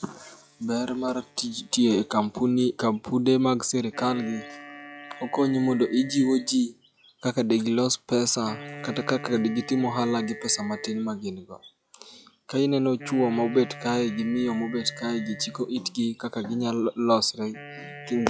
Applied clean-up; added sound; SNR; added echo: classical method log-MMSE.